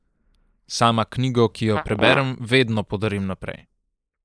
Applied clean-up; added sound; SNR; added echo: neural mask model Resemble Enhance denoiser.